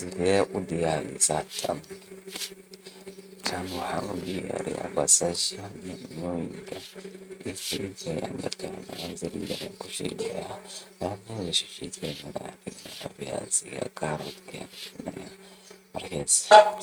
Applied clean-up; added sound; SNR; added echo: neural mask model RNNoise.